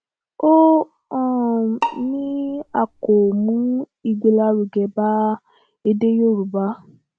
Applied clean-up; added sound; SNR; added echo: none; Bowed string instrument; 12 dB; none.